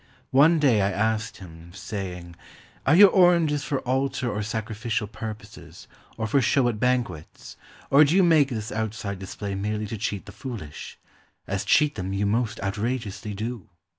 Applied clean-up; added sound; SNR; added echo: none; none; none; none.